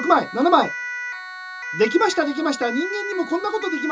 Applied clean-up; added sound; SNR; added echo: none; Siren; 9 dB; reverberation time 0.2 s.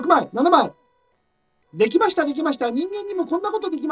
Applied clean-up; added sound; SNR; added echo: neural separator model SepFormer DNS4.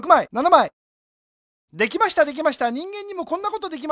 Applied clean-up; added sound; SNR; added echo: none; none; none; none.